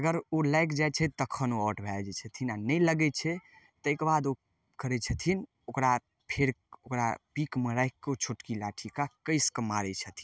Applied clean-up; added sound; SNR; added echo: none; none; none; none.